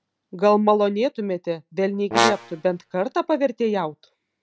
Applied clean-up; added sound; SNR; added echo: none; Brass instrument; 2 dB; none.